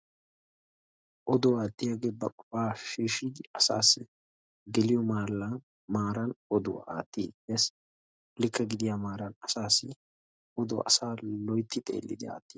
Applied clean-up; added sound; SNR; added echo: none; none; none; none.